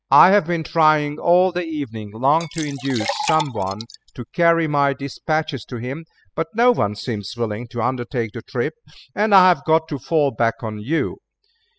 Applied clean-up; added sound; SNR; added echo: classical method spectral subtraction.